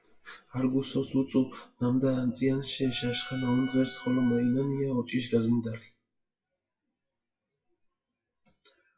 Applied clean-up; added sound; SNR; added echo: classical method WPE with log-MMSE.